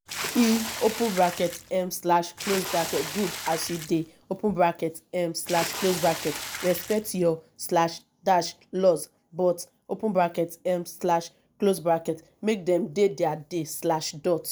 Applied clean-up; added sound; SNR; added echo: none; Water / Splash, splatter; 8 dB; none.